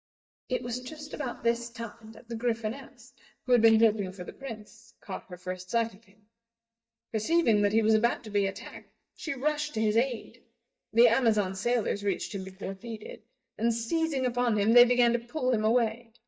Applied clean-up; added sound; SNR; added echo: neural mask model DeepFilterNet 3.